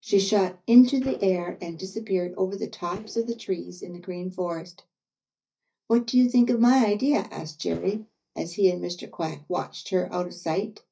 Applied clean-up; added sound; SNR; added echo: neural mask model DeepFilterNet 3.